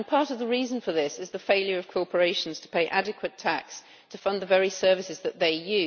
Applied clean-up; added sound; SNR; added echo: none; none; none; none.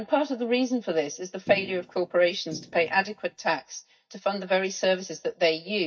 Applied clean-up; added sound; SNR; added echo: neural mask model DeepFilterNet 3.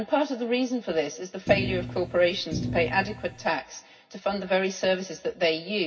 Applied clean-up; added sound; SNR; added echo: none; Thump, thud; 6 dB; reverberation time 0.4 s.